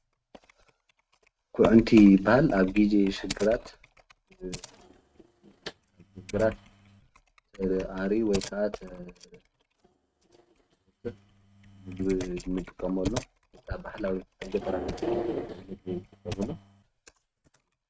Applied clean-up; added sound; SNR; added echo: neural mask model RNNoise.